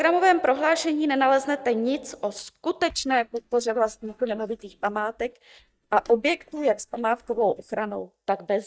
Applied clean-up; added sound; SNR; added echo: neural mask model DeepFilterNet 3.